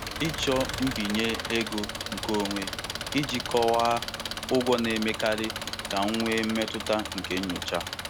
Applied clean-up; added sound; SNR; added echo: none; Engine; 6 dB; none.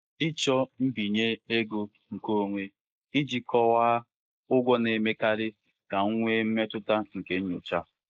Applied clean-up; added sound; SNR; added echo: neural mask model Resemble Enhance denoiser.